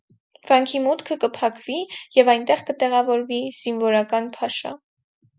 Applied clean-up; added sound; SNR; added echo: none; none; none; none.